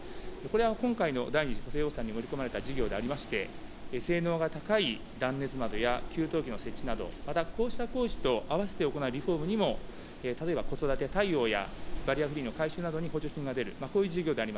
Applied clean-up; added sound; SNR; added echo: none; Wind; 6 dB; none.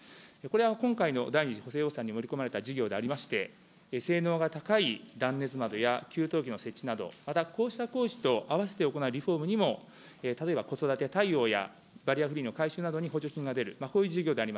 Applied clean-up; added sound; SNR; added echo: none; none; none; none.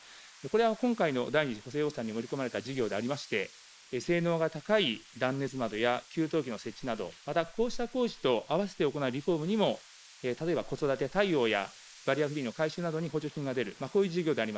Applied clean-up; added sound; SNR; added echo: neural mask model Resemble Enhance denoiser.